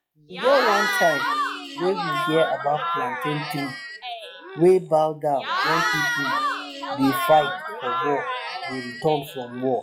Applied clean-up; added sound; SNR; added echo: classical method log-MMSE.